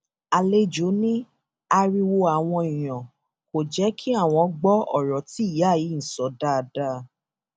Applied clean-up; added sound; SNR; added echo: none; none; none; none.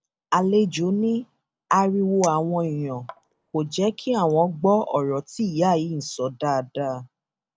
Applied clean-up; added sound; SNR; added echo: none; Chink, clink; 19 dB; none.